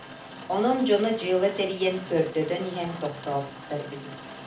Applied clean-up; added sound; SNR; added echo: none; Rain; 14 dB; reverberation time 0.4 s.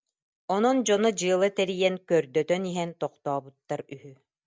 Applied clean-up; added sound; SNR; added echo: none; none; none; none.